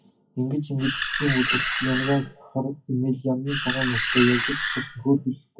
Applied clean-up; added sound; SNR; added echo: classical method WPE with log-MMSE.